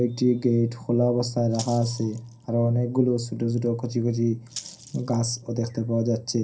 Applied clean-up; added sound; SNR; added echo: none; Rattle (instrument); 19 dB; reverberation time 0.3 s.